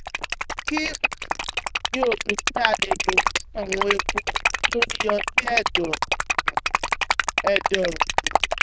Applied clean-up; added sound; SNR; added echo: neural diffusion model UNIVERSE++.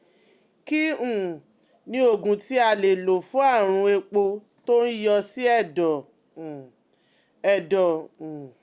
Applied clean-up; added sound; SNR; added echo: none; none; none; none.